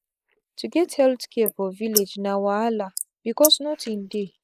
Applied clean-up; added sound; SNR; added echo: neural mask model Resemble Enhance denoiser.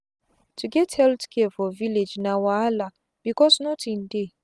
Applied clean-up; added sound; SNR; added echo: none; none; none; none.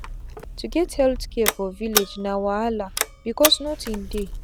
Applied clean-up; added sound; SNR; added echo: none; Telephone; 4 dB; none.